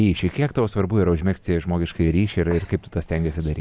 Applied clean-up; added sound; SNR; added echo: none; none; none; none.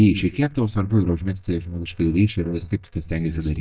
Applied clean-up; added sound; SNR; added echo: neural mask model DeepFilterNet 3.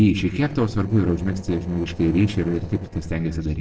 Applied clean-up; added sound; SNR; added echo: neural separator model SepFormer DNS4.